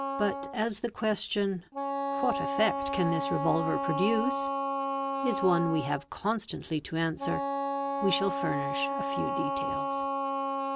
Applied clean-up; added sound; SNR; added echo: none; Wind instrument, woodwind instrument; 1 dB; none.